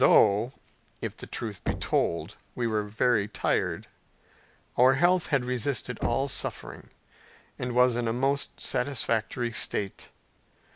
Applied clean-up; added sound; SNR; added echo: none; Knock; 12 dB; none.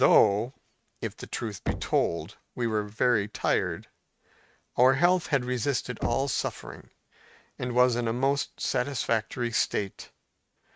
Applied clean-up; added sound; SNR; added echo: neural mask model RNNoise.